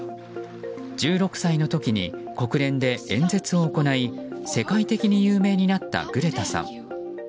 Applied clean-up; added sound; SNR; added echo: none; none; none; none.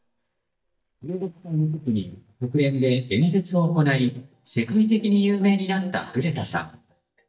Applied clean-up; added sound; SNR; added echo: neural mask model DeepFilterNet 3.